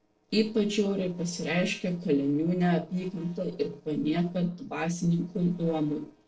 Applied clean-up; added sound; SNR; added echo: neural separator model SepFormer DNS4.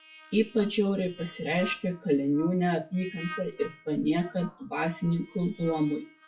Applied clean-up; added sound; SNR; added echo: classical method WPE with log-MMSE.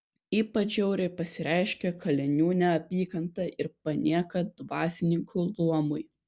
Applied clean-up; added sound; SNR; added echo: none; none; none; none.